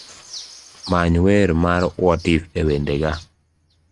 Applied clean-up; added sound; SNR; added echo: neural mask model RNNoise.